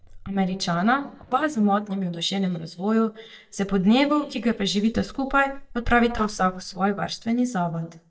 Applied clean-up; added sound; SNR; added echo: neural mask model DeepFilterNet 3.